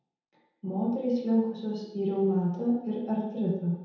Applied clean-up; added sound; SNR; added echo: none; none; none; reverberation time 0.9 s.